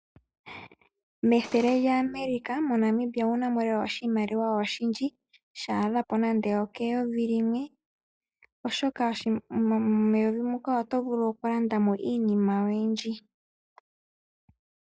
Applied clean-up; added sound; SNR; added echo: classical method log-MMSE.